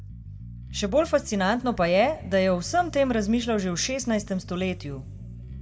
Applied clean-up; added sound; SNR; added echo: none; Bass guitar; 14 dB; reverberation time 1.1 s.